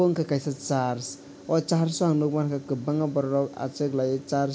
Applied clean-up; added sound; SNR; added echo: none; none; none; none.